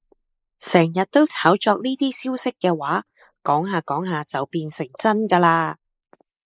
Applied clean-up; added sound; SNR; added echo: neural mask model Resemble Enhance denoiser.